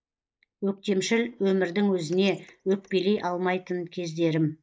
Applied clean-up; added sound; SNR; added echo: neural mask model DeepFilterNet 3.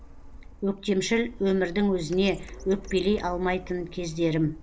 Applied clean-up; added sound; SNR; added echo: none; Printer; 15 dB; none.